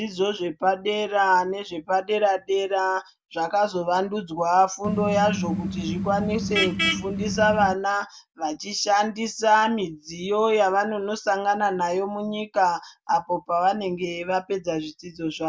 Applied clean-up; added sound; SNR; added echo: none; Vehicle horn, car horn, honking; 3 dB; none.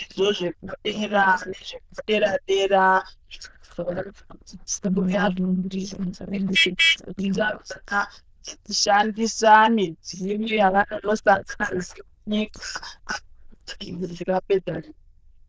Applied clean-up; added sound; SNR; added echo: neural diffusion model UNIVERSE++.